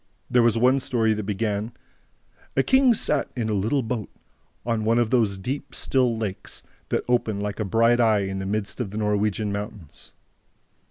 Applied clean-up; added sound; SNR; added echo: none; none; none; none.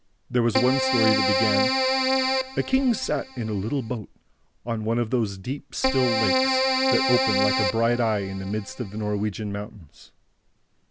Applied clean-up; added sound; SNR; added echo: none; Keyboard (musical); -1 dB; none.